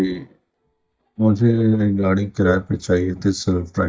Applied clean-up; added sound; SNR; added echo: neural mask model DeepFilterNet 3.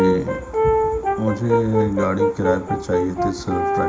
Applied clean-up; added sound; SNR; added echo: none; Brass instrument; -1 dB; reverberation time 0.4 s.